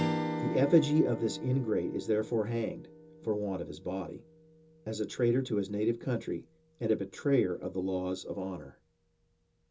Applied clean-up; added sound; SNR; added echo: none; Strum; 10 dB; reverberation time 0.2 s.